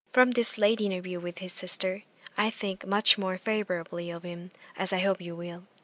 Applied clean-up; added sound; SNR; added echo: none; none; none; none.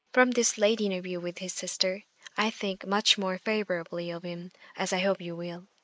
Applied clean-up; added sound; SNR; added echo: neural mask model Resemble Enhance denoiser.